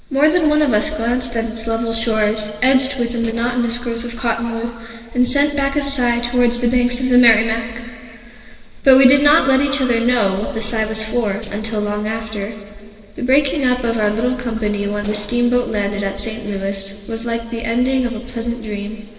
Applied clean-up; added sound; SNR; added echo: neural separator model SepFormer DNS4.